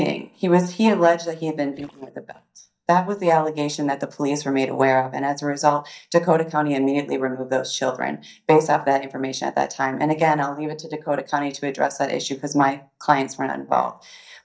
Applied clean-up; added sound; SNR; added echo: neural mask model DeepFilterNet 3.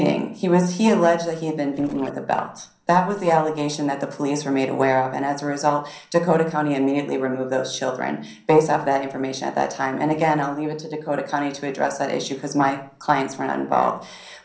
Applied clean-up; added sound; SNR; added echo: neural separator model SepFormer DNS4.